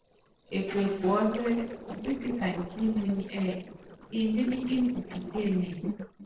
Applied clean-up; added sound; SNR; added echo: neural separator model SepFormer DNS4.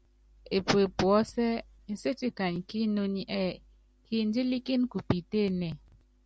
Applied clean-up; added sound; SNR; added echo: none; none; none; none.